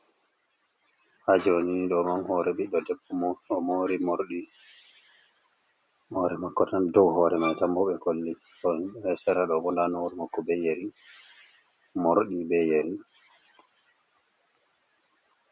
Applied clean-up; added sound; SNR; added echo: none; Bowed string instrument; 9 dB; none.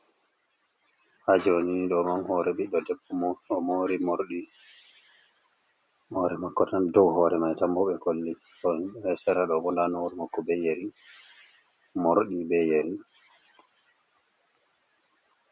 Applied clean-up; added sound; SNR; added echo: none; none; none; none.